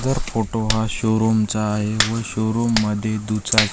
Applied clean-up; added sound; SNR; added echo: none; Hands; 7 dB; none.